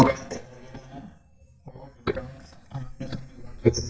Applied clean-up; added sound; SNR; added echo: neural mask model DeepFilterNet 3.